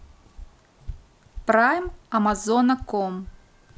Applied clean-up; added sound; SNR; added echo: none; Walk, footsteps; 17 dB; none.